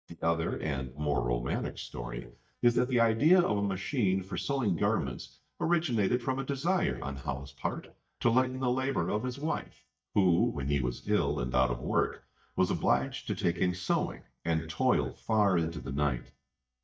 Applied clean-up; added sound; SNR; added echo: neural mask model DeepFilterNet 3.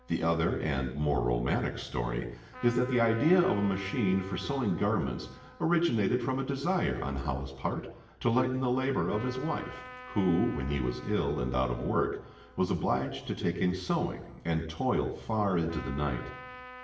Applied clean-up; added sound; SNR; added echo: none; Trumpet; 20 dB; reverberation time 0.8 s.